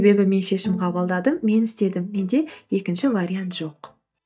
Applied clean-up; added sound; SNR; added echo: neural mask model DeepFilterNet 3.